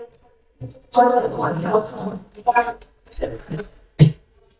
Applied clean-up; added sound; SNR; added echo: neural mask model DeepFilterNet 3.